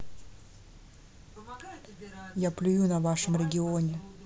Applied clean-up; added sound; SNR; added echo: none; none; none; none.